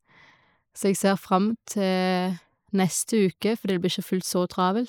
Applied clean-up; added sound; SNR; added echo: neural mask model Resemble Enhance denoiser.